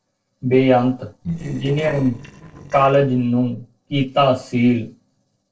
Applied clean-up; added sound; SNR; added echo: neural separator model SepFormer DNS4.